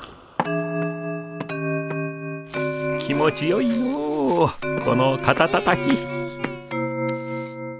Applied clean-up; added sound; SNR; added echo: none; none; none; none.